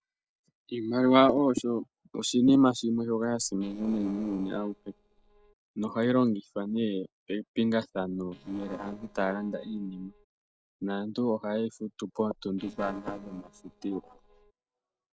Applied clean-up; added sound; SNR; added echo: neural separator model SepFormer DNS4.